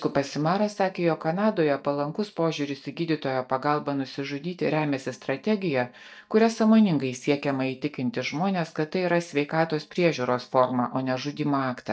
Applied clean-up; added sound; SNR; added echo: neural mask model DeepFilterNet 3.